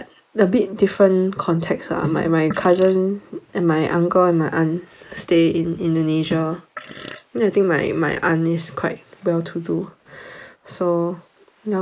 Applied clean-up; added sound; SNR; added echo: neural mask model Resemble Enhance denoiser.